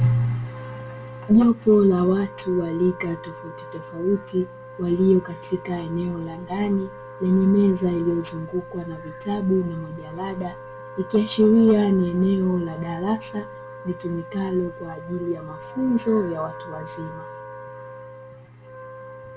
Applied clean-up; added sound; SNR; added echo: none; Wind instrument, woodwind instrument; 16 dB; reverberation time 0.2 s.